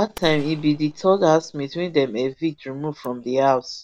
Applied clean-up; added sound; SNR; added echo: none; Gunshot, gunfire; 20 dB; none.